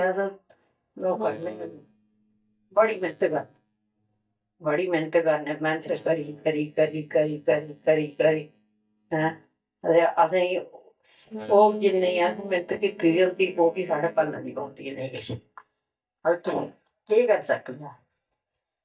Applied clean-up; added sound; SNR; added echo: neural mask model DeepFilterNet 3.